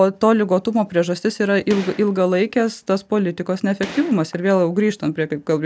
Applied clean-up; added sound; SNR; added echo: none; Gunshot, gunfire; 19 dB; none.